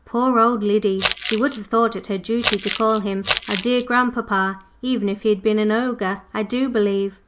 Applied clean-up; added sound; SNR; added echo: none; Crumpling, crinkling; 5 dB; none.